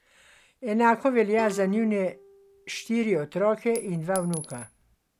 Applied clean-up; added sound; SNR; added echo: none; Chink, clink + Plucked string instrument; 17 dB; none.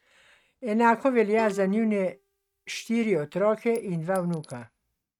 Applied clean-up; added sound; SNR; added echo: neural mask model RNNoise.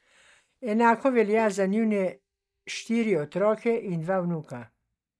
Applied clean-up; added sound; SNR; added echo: neural mask model DeepFilterNet 3.